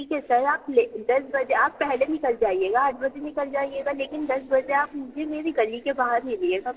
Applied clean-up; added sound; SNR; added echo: neural separator model SepFormer DNS4.